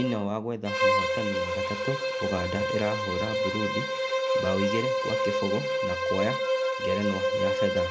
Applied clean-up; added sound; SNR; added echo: none; Bowed string instrument; -4 dB; none.